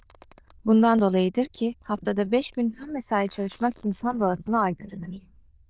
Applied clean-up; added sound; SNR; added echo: neural diffusion model UNIVERSE++.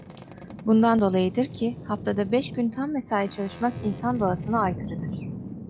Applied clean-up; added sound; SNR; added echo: none; Boat, Water vehicle; 10 dB; none.